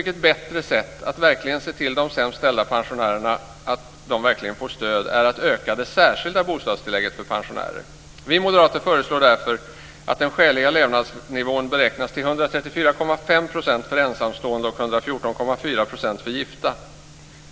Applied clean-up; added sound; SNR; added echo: none; none; none; none.